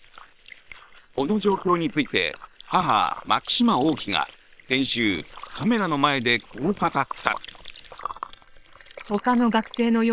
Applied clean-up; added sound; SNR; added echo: neural separator model SepFormer WHAM!.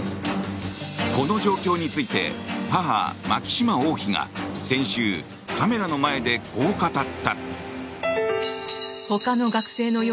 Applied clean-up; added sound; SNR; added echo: none; none; none; none.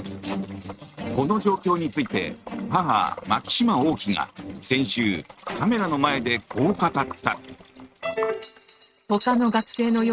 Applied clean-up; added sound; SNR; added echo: neural mask model RNNoise.